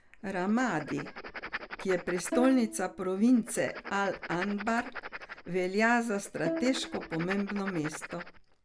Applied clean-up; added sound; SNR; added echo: none; Writing + Bowed string instrument; 10 dB; none.